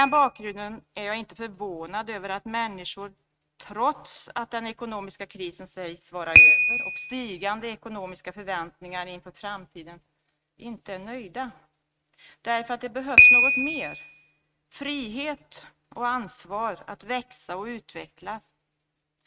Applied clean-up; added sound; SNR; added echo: neural mask model RNNoise.